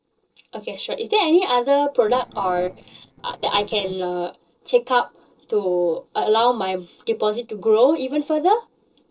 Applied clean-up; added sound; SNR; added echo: neural separator model SepFormer DNS4.